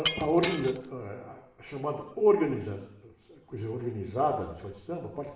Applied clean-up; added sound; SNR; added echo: none; Shatter; 7 dB; reverberation time 0.9 s.